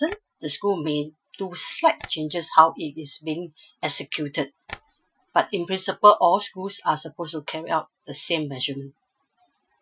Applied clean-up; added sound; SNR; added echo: classical method Wiener filter.